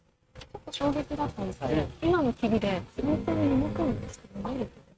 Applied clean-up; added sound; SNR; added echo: neural mask model RNNoise.